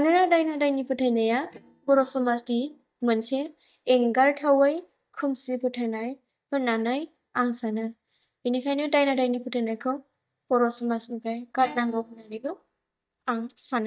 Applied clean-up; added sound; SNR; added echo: neural mask model DeepFilterNet 3.